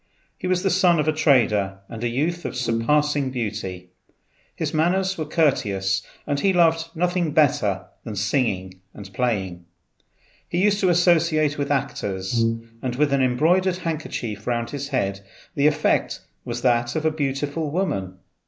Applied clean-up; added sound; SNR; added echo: neural mask model Resemble Enhance denoiser.